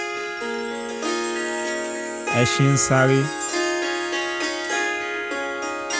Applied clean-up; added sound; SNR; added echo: none; Harp + Chime; -1 dB; none.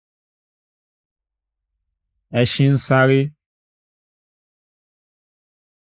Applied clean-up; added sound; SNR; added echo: neural mask model Resemble Enhance denoiser.